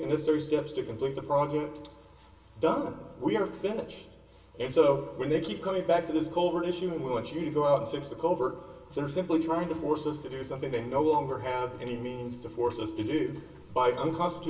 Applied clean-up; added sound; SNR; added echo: none; none; none; reverberation time 0.3 s.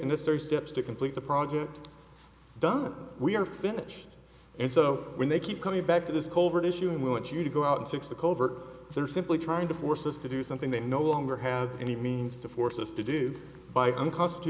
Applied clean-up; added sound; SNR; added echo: none; none; none; none.